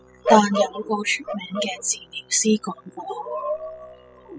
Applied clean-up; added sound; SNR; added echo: classical method spectral subtraction.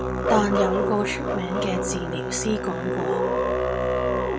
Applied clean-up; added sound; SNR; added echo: none; Musical instrument; -3 dB; none.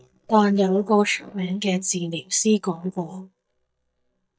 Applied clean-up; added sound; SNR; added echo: neural mask model DeepFilterNet 3.